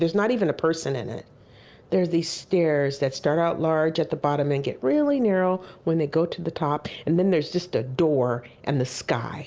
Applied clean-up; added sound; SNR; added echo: none; none; none; none.